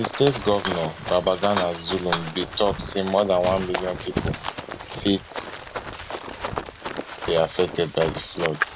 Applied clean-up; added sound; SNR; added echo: none; Shatter + Run; 4 dB; none.